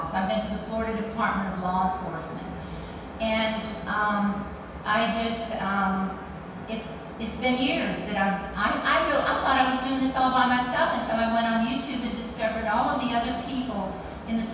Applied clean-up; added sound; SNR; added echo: none; none; none; reverberation time 1.2 s.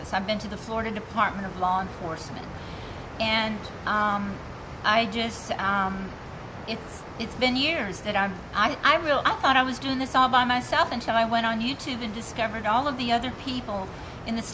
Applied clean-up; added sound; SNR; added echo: none; none; none; none.